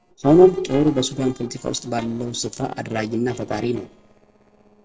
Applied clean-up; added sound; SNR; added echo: neural separator model SepFormer DNS4.